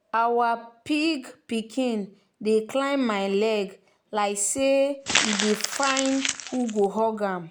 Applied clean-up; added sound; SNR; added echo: none; Crumpling, crinkling; 4 dB; none.